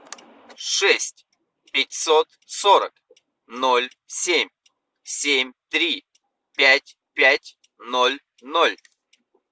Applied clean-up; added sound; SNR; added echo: none; none; none; none.